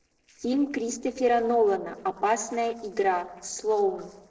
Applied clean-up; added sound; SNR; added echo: neural separator model SepFormer DNS4.